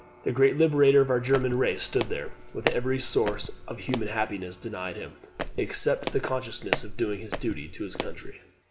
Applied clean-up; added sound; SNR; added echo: none; Walk, footsteps; 6 dB; none.